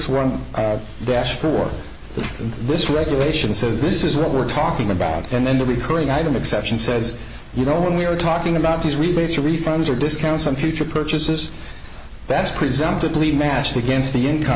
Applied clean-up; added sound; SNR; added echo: none; none; none; none.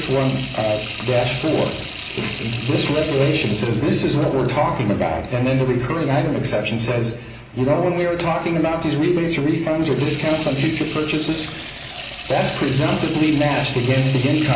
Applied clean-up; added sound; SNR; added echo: none; Sink (filling or washing) / Water tap, faucet; 14 dB; reverberation time 0.5 s.